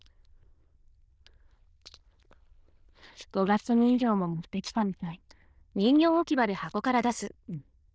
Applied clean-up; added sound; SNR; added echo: neural diffusion model UNIVERSE++.